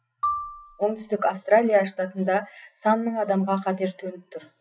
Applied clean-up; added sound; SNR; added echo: none; Marimba, xylophone; 10 dB; none.